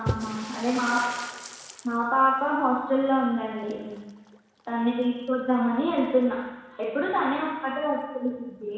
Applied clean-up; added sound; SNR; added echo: none; Splash, splatter; 14 dB; reverberation time 1.1 s.